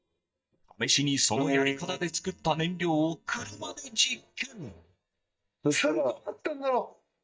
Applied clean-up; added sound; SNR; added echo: neural mask model DeepFilterNet 3.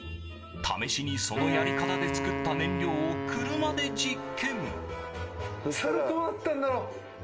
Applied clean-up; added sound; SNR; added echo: none; Wind instrument, woodwind instrument; 1 dB; reverberation time 0.5 s.